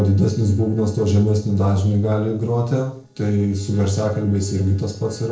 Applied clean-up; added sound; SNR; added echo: neural separator model SepFormer DNS4.